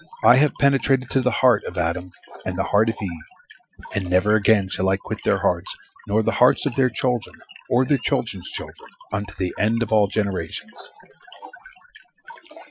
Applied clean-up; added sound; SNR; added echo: classical method Wiener filter.